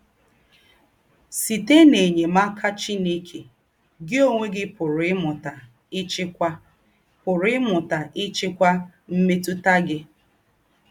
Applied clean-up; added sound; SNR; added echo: none; none; none; none.